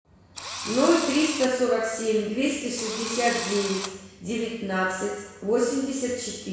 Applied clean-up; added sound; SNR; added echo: none; Engine / Drill; 8 dB; reverberation time 1.1 s.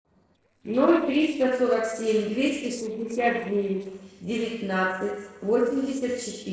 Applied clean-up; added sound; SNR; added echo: neural separator model SepFormer DNS4.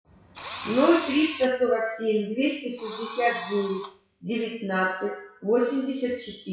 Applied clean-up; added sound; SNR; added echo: classical method WPE with log-MMSE.